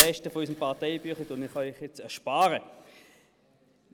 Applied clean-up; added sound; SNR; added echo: none; Fire; 3 dB; none.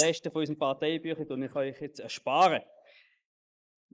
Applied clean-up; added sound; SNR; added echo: neural mask model Resemble Enhance denoiser.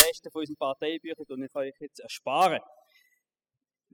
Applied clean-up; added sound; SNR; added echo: classical method spectral subtraction.